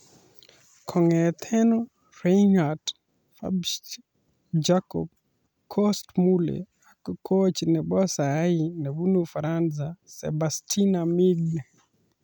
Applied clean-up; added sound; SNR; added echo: none; none; none; none.